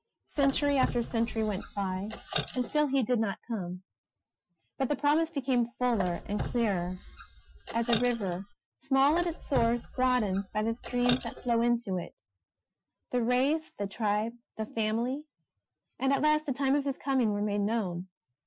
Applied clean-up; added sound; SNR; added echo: classical method Wiener filter.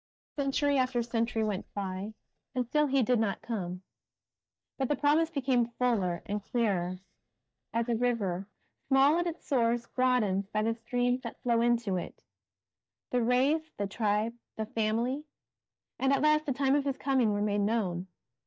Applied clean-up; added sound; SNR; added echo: neural mask model DeepFilterNet 3.